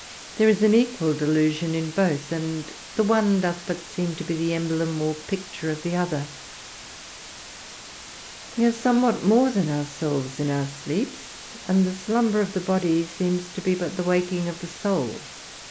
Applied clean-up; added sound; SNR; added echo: none; Water; 16 dB; none.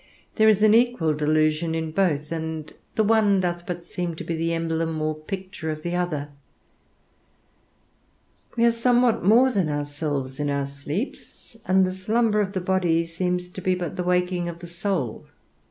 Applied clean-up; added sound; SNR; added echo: none; none; none; none.